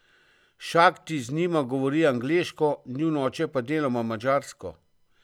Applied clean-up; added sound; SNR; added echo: none; none; none; none.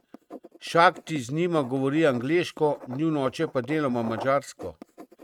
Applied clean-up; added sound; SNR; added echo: neural mask model RNNoise.